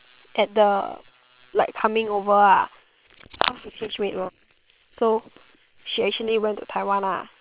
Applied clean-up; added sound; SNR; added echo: neural separator model SepFormer WHAM!.